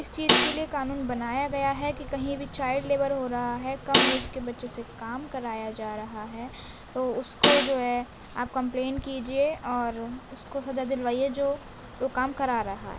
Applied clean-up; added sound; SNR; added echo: none; Snare drum; -4 dB; none.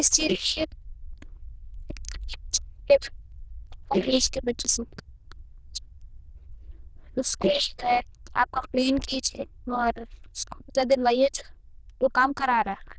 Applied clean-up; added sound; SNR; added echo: neural diffusion model UNIVERSE++.